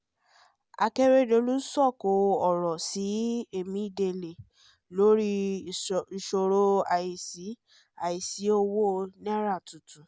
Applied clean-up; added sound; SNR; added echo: none; none; none; none.